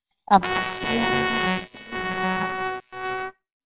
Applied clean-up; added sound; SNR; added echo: neural separator model SepFormer WHAMR!.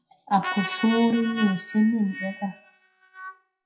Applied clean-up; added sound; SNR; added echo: classical method WPE with log-MMSE.